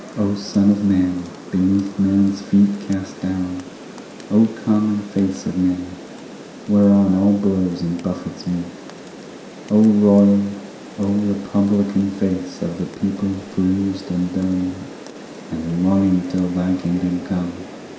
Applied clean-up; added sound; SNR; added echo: none; Rain; 16 dB; reverberation time 0.7 s.